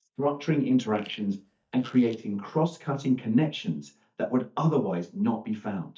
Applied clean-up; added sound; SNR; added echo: neural mask model DeepFilterNet 3.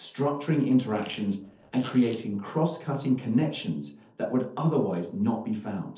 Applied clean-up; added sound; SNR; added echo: neural separator model SepFormer DNS4.